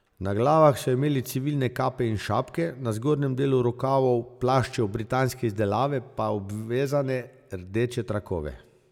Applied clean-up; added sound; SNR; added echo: none; none; none; none.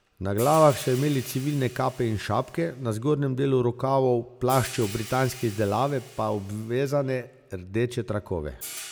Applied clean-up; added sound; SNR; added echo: none; Hi-hat; 18 dB; none.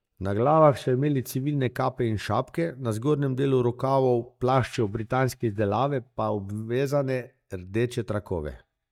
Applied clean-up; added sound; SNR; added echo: neural mask model DeepFilterNet 3.